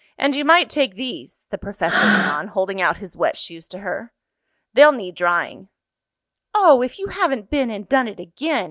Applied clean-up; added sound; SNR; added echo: none; Breathing; 2 dB; none.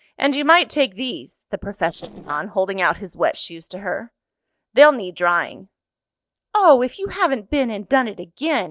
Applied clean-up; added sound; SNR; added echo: neural separator model SepFormer DNS4.